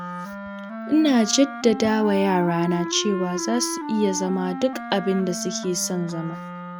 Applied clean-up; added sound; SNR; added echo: none; Wind instrument, woodwind instrument; 9 dB; none.